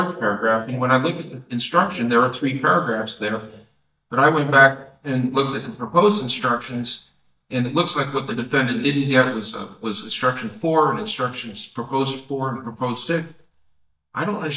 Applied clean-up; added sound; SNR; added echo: neural mask model DeepFilterNet 3.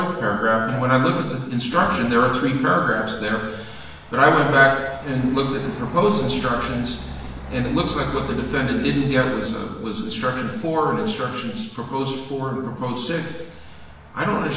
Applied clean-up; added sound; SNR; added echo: none; Truck; 18 dB; reverberation time 1.0 s.